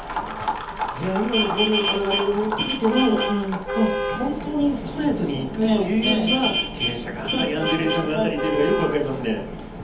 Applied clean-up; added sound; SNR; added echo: none; Vehicle horn, car horn, honking; 5 dB; reverberation time 0.7 s.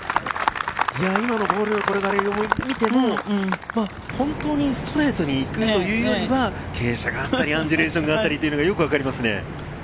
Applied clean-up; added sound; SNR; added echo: none; none; none; none.